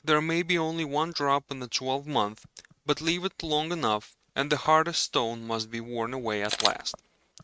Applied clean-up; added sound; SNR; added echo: neural mask model RNNoise.